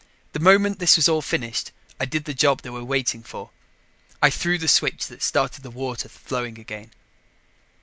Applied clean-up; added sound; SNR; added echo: none; none; none; none.